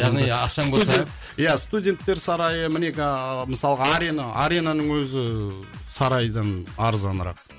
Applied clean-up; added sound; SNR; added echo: none; none; none; none.